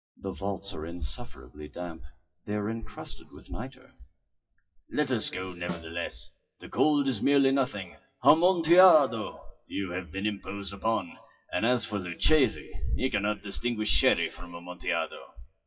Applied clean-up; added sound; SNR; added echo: classical method WPE with log-MMSE.